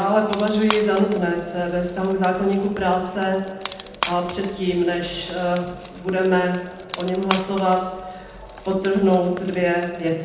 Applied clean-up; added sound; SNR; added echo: none; Wood; 14 dB; reverberation time 0.8 s.